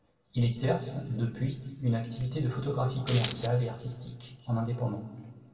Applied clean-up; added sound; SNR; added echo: none; Coin (dropping); -2 dB; reverberation time 1.2 s.